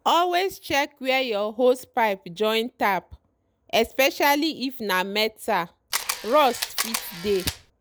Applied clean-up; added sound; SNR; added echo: none; Camera; 7 dB; none.